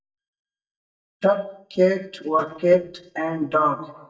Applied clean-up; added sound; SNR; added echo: neural mask model DeepFilterNet 3.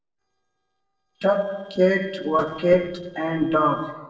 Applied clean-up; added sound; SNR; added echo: neural separator model SepFormer DNS4.